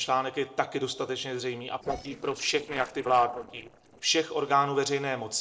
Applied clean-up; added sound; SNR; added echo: neural separator model SepFormer DNS4.